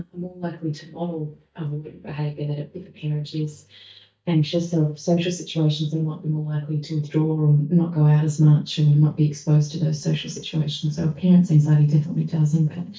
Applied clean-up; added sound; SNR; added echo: neural mask model DeepFilterNet 3.